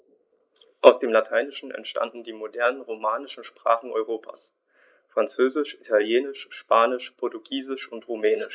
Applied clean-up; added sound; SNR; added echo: neural mask model Resemble Enhance denoiser.